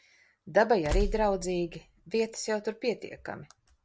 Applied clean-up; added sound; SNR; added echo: none; Tools; 5 dB; none.